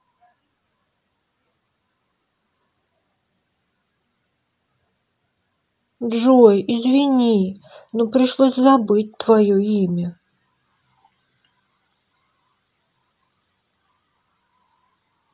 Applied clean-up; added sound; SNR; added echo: none; none; none; none.